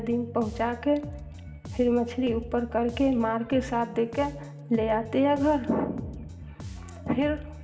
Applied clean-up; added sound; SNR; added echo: none; Bass guitar; 13 dB; reverberation time 2.6 s.